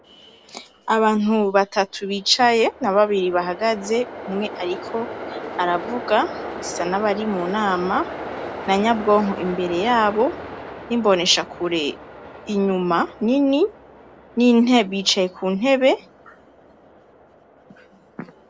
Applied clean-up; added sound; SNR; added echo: none; Train; 13 dB; none.